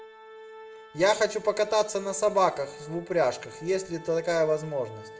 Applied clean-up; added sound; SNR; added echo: none; Organ; 18 dB; reverberation time 0.5 s.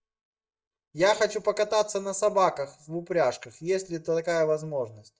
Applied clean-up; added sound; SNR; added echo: neural mask model DeepFilterNet 3.